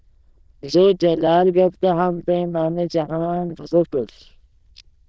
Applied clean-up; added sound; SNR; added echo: neural diffusion model UNIVERSE++.